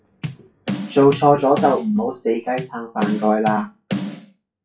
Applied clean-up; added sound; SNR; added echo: classical method WPE with log-MMSE.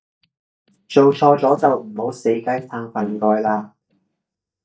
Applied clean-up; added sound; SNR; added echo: neural mask model DeepFilterNet 3.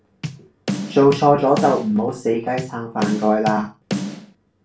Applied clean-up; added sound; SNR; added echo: none; Bass drum / Snare drum; 8 dB; reverberation time 0.3 s.